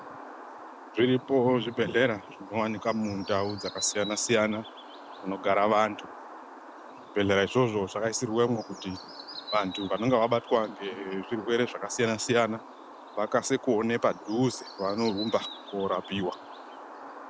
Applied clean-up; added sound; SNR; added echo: none; Bird; 15 dB; none.